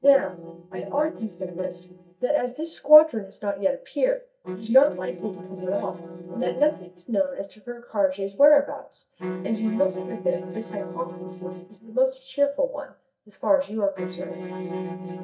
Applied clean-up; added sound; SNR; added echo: neural mask model DeepFilterNet 3.